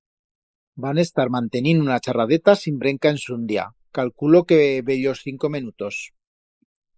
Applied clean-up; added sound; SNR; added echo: neural mask model Resemble Enhance denoiser.